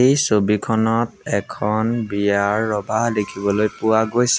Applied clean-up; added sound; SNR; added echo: none; none; none; none.